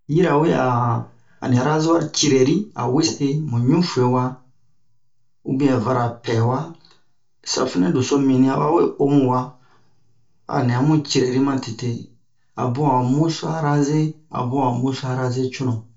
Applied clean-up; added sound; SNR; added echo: none; none; none; reverberation time 0.2 s.